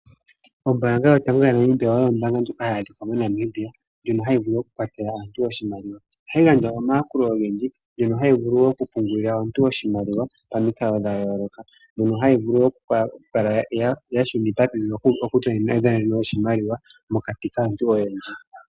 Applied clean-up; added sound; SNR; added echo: none; none; none; none.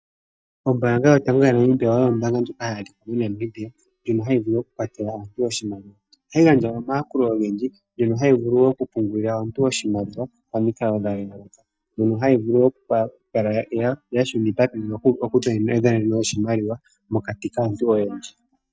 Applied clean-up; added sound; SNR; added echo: neural mask model DeepFilterNet 3.